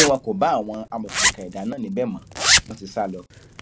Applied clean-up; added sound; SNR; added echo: none; Zipper (clothing); -1 dB; none.